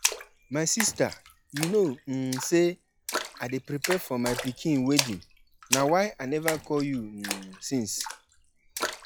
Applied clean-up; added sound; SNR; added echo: classical method log-MMSE.